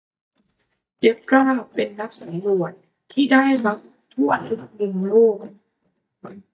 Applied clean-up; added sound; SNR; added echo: neural mask model DeepFilterNet 3.